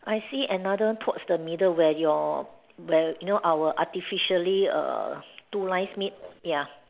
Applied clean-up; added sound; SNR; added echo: none; none; none; none.